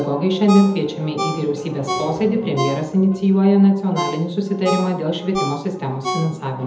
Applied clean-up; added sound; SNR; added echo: none; Ringtone; 10 dB; reverberation time 0.7 s.